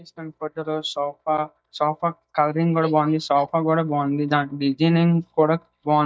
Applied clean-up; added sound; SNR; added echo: neural mask model DeepFilterNet 3.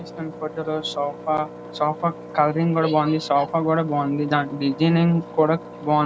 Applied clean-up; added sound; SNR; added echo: none; Engine; 15 dB; none.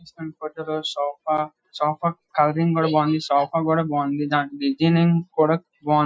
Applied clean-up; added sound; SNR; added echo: classical method Wiener filter.